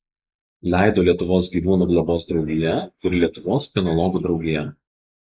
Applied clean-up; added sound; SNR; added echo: neural mask model Resemble Enhance denoiser.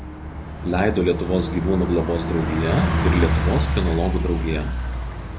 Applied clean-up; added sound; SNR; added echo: none; Bus; 0 dB; none.